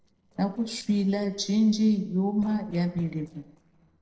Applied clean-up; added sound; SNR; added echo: neural separator model SepFormer DNS4.